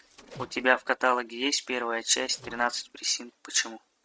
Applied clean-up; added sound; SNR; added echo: neural mask model RNNoise.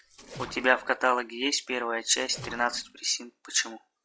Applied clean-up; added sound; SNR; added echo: classical method log-MMSE.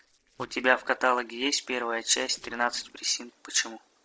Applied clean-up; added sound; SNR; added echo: neural separator model SepFormer DNS4.